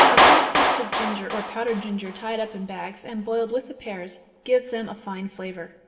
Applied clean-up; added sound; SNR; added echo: none; Clapping; -5 dB; reverberation time 1.3 s.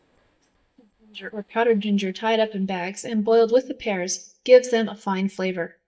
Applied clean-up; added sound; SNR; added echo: neural mask model DeepFilterNet 3.